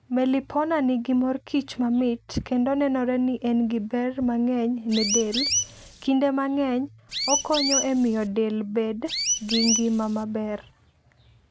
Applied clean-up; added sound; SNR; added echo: none; Chirp, tweet; 3 dB; none.